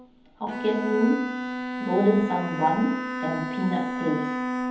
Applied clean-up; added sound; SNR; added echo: none; Bowed string instrument; 4 dB; reverberation time 1.3 s.